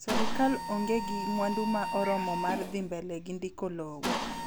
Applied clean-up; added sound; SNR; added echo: none; Mechanisms; 4 dB; none.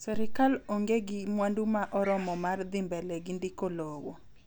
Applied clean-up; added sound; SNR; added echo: none; none; none; none.